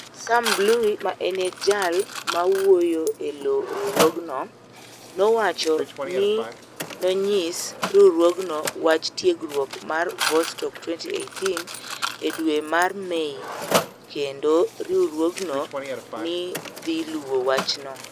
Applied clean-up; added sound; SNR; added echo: none; Mechanisms; 9 dB; none.